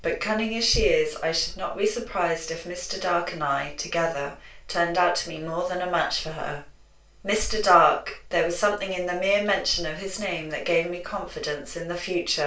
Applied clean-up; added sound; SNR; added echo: none; none; none; reverberation time 0.3 s.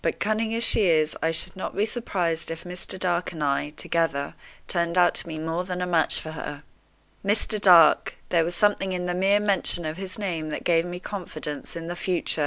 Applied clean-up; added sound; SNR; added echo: none; none; none; none.